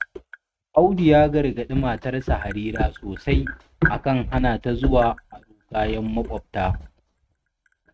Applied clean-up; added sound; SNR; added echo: neural mask model RNNoise.